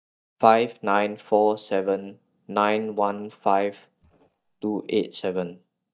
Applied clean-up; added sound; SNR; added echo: neural mask model DeepFilterNet 3.